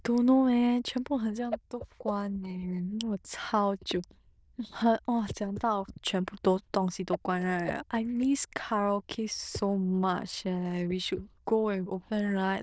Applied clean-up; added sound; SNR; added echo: neural diffusion model UNIVERSE++.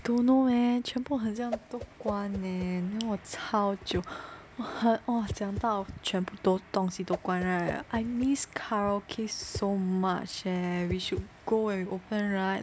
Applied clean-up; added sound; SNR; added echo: none; Whoosh, swoosh, swish; 14 dB; none.